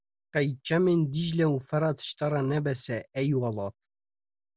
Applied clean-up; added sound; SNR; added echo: none; none; none; none.